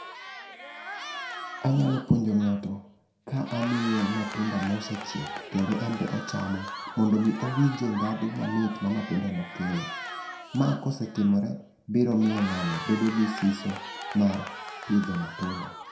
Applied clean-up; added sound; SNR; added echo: none; Cheering; 11 dB; reverberation time 0.6 s.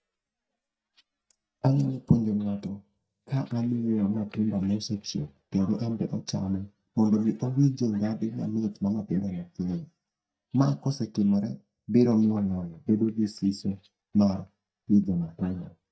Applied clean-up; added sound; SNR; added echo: neural mask model DeepFilterNet 3.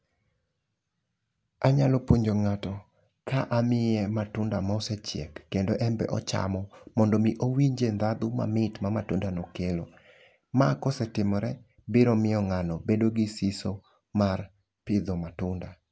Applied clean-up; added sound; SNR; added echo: none; none; none; none.